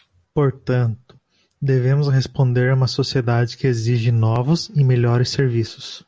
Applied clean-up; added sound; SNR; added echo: none; none; none; none.